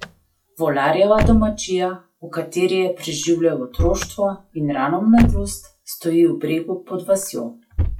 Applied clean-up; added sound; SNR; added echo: classical method log-MMSE.